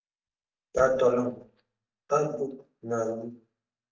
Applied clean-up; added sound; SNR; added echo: neural mask model DeepFilterNet 3.